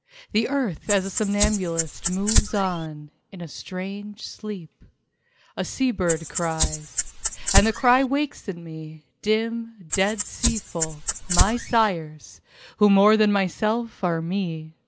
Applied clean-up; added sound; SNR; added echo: none; Rattle (instrument); 0 dB; none.